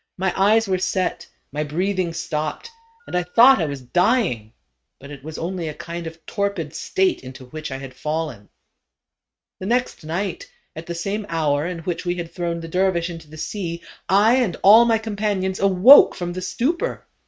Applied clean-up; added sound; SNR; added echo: neural mask model RNNoise.